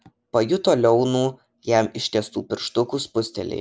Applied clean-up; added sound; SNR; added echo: none; none; none; none.